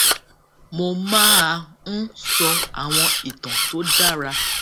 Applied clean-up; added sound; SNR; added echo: none; Camera; -4 dB; none.